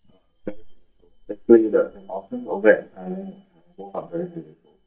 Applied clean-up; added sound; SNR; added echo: neural mask model DeepFilterNet 3.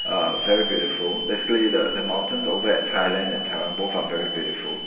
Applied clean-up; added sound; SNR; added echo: none; Hiss / Alarm; 4 dB; reverberation time 1.3 s.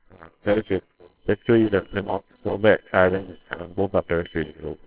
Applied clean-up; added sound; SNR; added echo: neural separator model SepFormer WHAMR!.